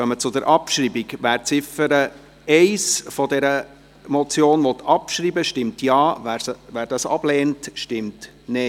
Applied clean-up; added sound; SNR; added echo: none; none; none; none.